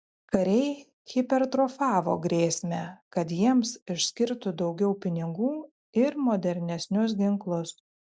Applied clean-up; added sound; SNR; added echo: none; none; none; none.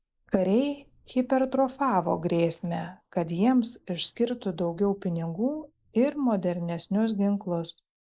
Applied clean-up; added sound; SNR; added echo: neural mask model Resemble Enhance denoiser.